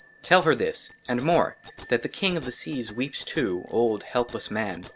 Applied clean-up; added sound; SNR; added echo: none; Bicycle bell; 10 dB; none.